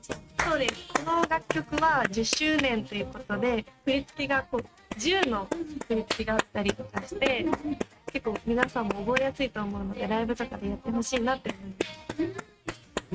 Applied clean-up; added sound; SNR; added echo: neural mask model RNNoise.